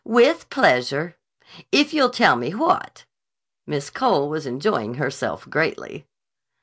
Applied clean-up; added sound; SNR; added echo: none; none; none; none.